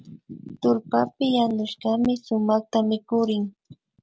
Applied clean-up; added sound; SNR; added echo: none; none; none; none.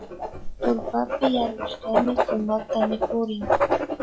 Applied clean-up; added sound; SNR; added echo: classical method log-MMSE.